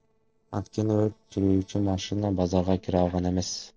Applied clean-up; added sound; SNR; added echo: neural separator model SepFormer DNS4.